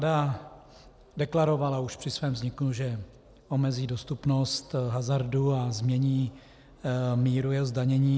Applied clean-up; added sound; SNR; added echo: none; none; none; none.